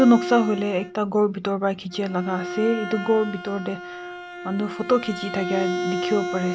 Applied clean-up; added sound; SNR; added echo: none; Bowed string instrument; 8 dB; none.